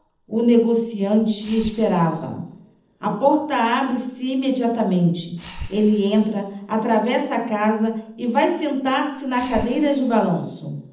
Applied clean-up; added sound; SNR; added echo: neural separator model SepFormer DNS4.